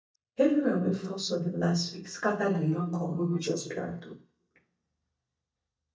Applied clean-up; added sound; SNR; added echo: neural mask model DeepFilterNet 3.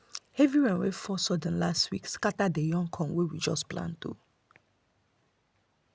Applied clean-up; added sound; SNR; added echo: none; none; none; none.